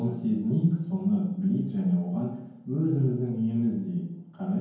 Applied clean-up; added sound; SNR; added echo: none; none; none; reverberation time 0.9 s.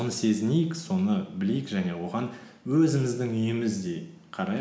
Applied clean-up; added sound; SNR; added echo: none; none; none; none.